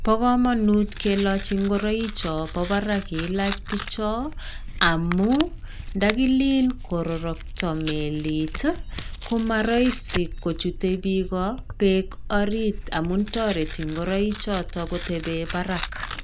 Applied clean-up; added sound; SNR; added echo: none; Tearing; 7 dB; none.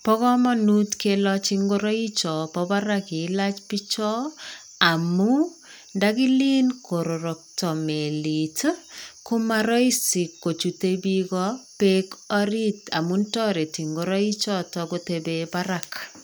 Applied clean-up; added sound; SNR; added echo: none; none; none; none.